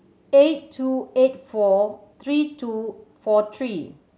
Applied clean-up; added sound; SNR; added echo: none; none; none; none.